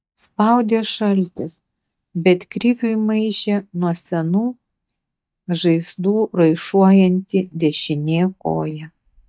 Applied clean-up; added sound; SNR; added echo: neural mask model DeepFilterNet 3.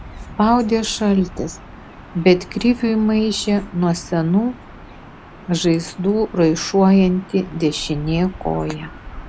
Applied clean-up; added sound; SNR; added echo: none; Gull, seagull / Ocean; 17 dB; none.